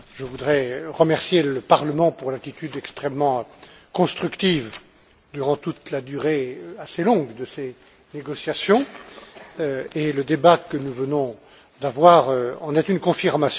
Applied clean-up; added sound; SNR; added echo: none; none; none; none.